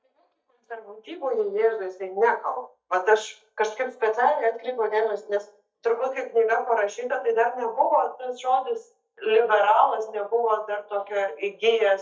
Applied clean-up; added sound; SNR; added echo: neural mask model DeepFilterNet 3.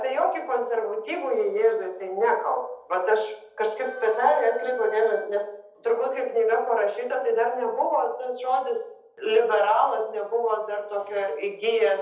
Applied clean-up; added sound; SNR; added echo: none; Wind instrument, woodwind instrument; 16 dB; reverberation time 0.7 s.